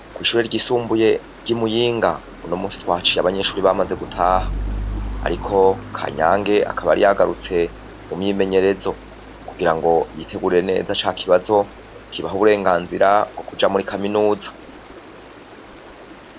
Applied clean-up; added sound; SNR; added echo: none; Stream; 14 dB; none.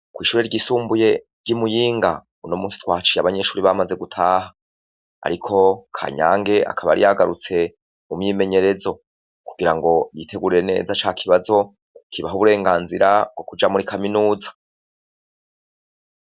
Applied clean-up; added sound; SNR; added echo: none; none; none; none.